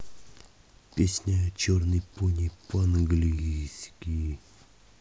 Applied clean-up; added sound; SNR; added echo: none; none; none; none.